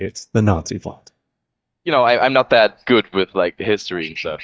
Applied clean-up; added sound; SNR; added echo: neural mask model DeepFilterNet 3.